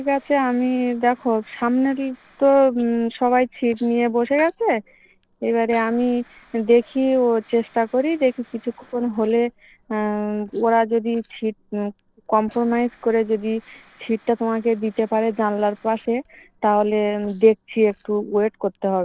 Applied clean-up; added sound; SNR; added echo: neural separator model SepFormer DNS4.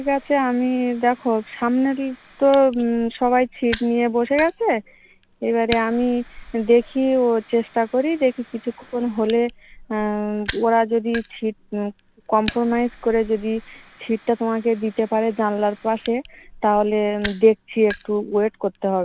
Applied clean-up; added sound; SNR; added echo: none; Fire; 18 dB; none.